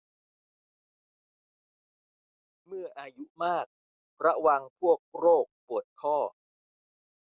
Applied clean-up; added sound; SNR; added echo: none; none; none; none.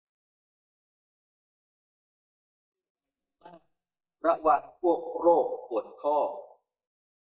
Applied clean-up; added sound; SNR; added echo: neural mask model DeepFilterNet 3.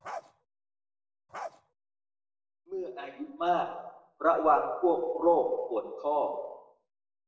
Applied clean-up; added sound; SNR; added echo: neural separator model SepFormer DNS4.